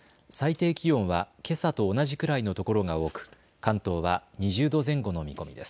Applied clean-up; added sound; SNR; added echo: none; none; none; none.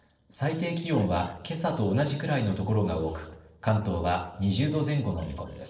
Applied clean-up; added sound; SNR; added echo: neural separator model SepFormer DNS4.